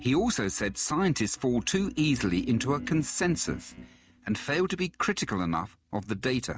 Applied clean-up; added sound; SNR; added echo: neural mask model RNNoise.